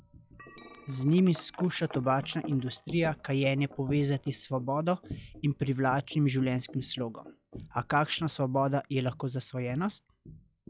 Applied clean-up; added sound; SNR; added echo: classical method log-MMSE.